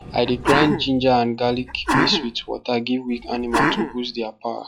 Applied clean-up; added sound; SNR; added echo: classical method log-MMSE.